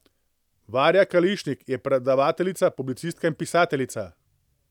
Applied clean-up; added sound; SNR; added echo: none; none; none; none.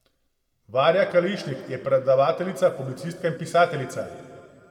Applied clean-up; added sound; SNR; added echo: none; none; none; reverberation time 1.7 s.